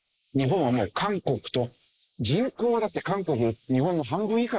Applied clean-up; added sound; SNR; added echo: neural mask model Resemble Enhance denoiser.